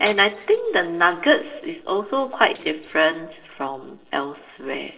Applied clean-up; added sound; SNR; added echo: neural separator model SepFormer DNS4.